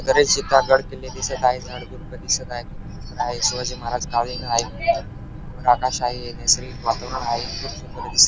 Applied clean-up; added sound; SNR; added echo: none; Boat, Water vehicle; 11 dB; none.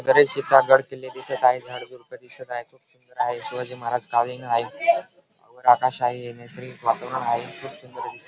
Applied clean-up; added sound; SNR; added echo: none; none; none; none.